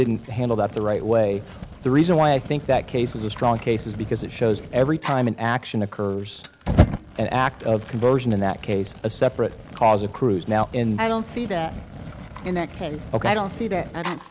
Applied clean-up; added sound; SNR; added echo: none; Fire; 9 dB; none.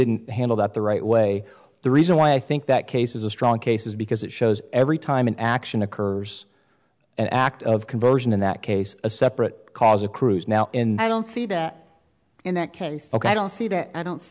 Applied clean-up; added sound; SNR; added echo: none; none; none; none.